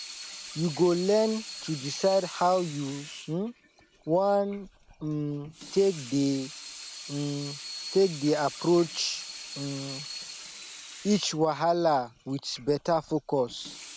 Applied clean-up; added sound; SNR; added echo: none; Sink (filling or washing) / Water tap, faucet; 14 dB; none.